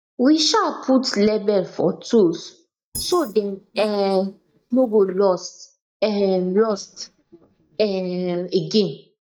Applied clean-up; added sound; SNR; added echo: neural mask model DeepFilterNet 3.